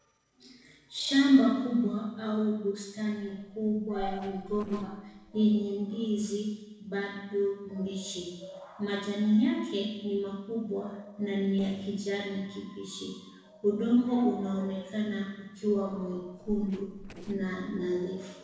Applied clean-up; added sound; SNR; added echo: neural separator model SepFormer DNS4.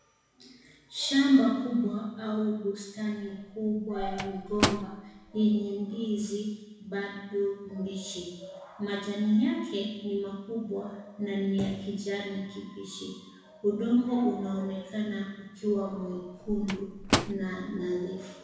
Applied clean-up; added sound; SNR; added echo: none; Microwave oven; 5 dB; reverberation time 1.0 s.